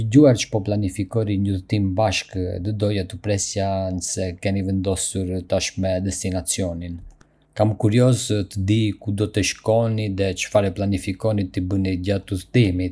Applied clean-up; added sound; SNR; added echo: none; none; none; none.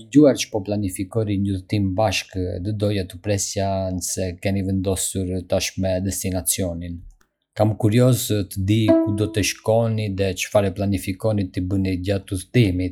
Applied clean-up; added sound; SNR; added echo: classical method log-MMSE.